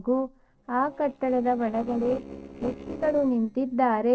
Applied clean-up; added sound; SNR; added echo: neural separator model SepFormer DNS4.